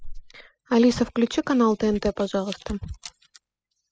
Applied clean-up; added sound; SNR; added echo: classical method spectral subtraction.